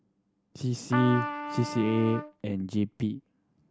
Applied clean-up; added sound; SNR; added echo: none; Trumpet; 6 dB; none.